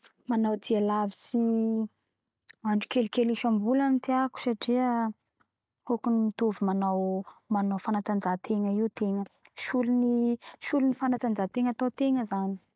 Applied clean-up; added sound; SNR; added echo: none; none; none; none.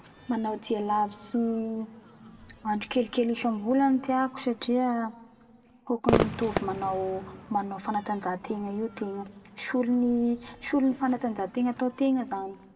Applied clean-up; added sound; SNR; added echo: none; Crowd / Fireworks; 10 dB; reverberation time 1.0 s.